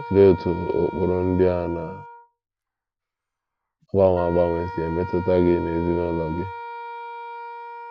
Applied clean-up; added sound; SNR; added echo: none; Wind instrument, woodwind instrument; 13 dB; none.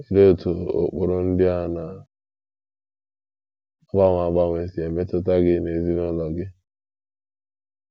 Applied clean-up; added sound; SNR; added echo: none; none; none; none.